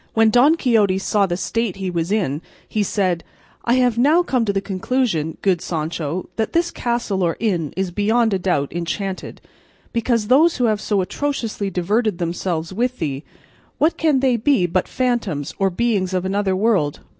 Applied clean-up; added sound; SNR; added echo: none; none; none; none.